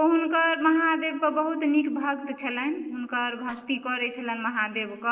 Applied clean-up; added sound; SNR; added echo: neural separator model SepFormer DNS4.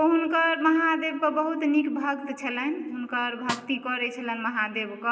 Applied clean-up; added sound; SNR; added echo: none; Snare drum; 14 dB; reverberation time 0.5 s.